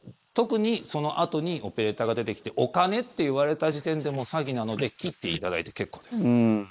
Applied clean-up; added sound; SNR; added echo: neural mask model Resemble Enhance denoiser.